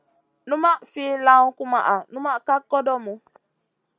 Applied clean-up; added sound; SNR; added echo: none; none; none; none.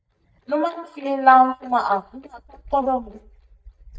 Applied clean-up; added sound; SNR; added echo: neural mask model DeepFilterNet 3.